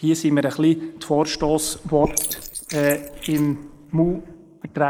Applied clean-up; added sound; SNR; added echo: neural mask model Resemble Enhance denoiser.